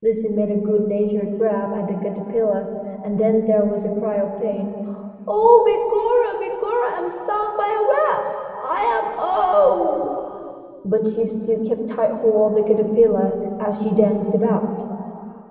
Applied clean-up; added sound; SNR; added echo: none; none; none; reverberation time 2.8 s.